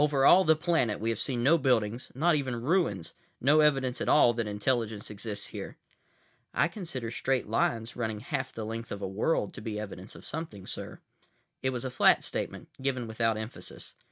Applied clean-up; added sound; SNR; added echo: none; none; none; none.